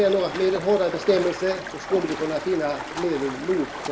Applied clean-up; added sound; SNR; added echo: none; Stream; 11 dB; reverberation time 1.5 s.